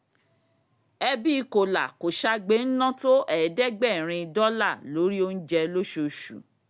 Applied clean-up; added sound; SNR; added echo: none; none; none; none.